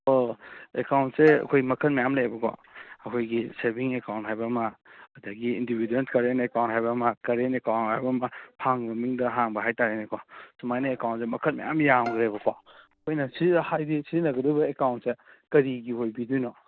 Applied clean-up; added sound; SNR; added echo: none; Bowed string instrument; 18 dB; none.